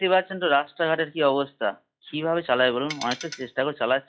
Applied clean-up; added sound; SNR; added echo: classical method log-MMSE.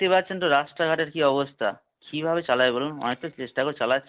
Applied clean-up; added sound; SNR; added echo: neural separator model SepFormer DNS4.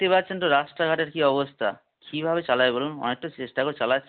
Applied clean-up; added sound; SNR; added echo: none; none; none; none.